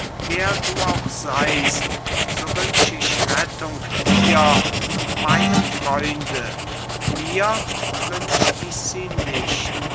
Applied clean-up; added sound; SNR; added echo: none; Guitar + Writing; -4 dB; none.